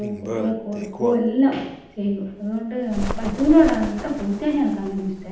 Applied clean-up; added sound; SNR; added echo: none; Bird; 10 dB; reverberation time 0.8 s.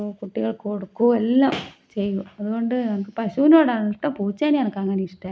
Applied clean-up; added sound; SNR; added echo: none; none; none; none.